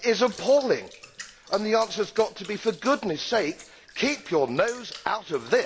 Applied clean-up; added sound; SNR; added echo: none; Bathtub (filling or washing) / Water; 19 dB; none.